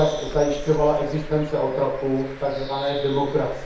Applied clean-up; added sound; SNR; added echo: none; Bird; 12 dB; reverberation time 0.6 s.